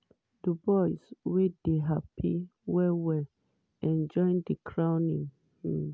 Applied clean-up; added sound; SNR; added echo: none; none; none; none.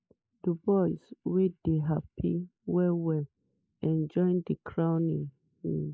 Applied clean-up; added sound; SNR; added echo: neural mask model Resemble Enhance denoiser.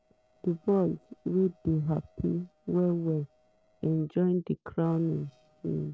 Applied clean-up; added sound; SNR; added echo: neural separator model SepFormer DNS4.